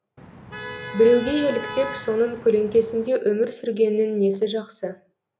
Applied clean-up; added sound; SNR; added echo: none; Motor vehicle (road); 13 dB; none.